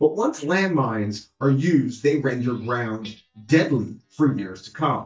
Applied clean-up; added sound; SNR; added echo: neural mask model DeepFilterNet 3.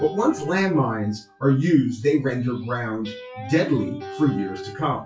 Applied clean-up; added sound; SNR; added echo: classical method WPE with log-MMSE.